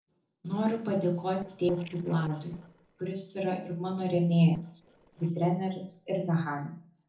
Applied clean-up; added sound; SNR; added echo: neural separator model SepFormer DNS4.